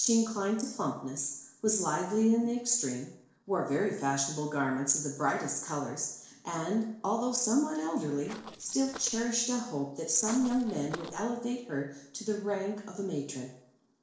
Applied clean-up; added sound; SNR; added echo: neural separator model SepFormer DNS4.